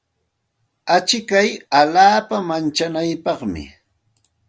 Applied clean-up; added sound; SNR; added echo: none; none; none; none.